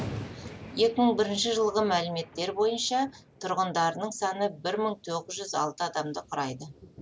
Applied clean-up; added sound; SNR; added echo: none; Thunder; 16 dB; none.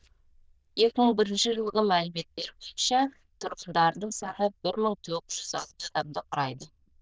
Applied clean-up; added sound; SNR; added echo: neural diffusion model UNIVERSE++.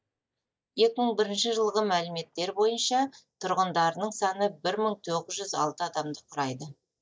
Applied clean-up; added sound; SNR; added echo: neural mask model DeepFilterNet 3.